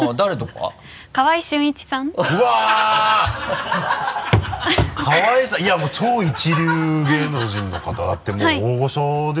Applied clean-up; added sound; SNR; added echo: none; none; none; none.